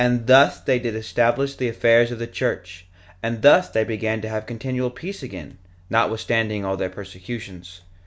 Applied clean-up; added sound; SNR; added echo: none; none; none; none.